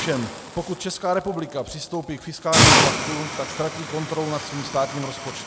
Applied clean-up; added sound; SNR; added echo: none; Hiss; -3 dB; none.